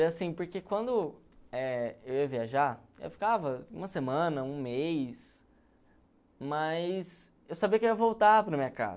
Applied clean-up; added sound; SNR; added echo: none; none; none; none.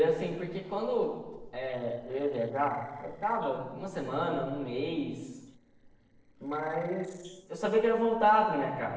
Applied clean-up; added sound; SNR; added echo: neural separator model SepFormer DNS4.